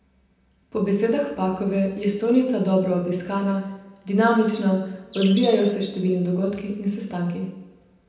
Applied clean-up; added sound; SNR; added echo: none; Bird; 15 dB; reverberation time 0.9 s.